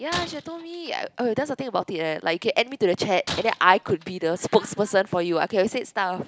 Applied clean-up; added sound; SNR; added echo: none; Shatter; 15 dB; none.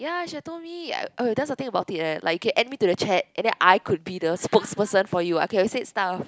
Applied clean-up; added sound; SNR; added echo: none; none; none; none.